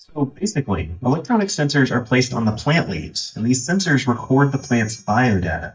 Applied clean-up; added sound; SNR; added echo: neural mask model DeepFilterNet 3.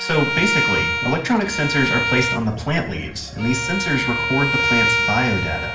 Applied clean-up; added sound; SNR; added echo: none; Bowed string instrument; 1 dB; reverberation time 0.8 s.